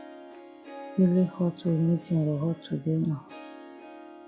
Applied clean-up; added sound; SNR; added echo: none; Harp; 18 dB; none.